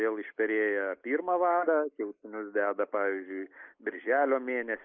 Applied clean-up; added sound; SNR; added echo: neural mask model Resemble Enhance denoiser.